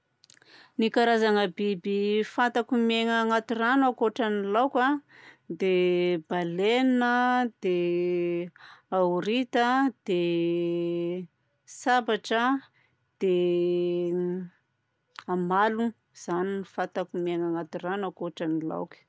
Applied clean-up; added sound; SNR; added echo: none; none; none; none.